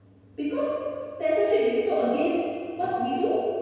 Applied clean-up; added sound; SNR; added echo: none; none; none; reverberation time 1.9 s.